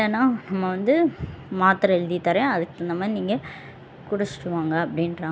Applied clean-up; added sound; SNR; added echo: none; none; none; none.